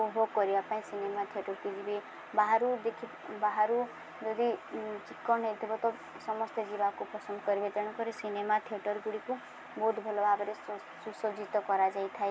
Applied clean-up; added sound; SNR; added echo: none; none; none; none.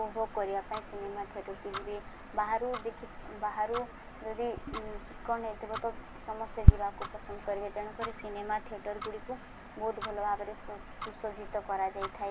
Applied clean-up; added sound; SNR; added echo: none; Tick-tock; -2 dB; none.